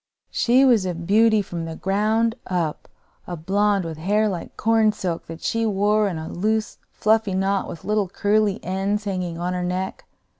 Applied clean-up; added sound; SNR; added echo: none; none; none; none.